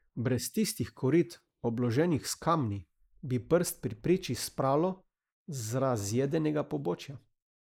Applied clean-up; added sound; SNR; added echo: neural mask model Resemble Enhance denoiser.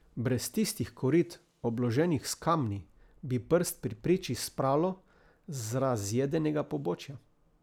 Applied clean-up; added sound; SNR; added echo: none; none; none; none.